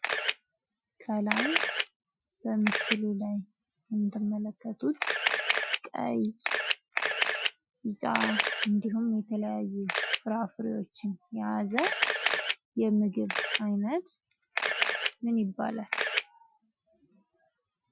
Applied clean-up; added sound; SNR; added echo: classical method Wiener filter.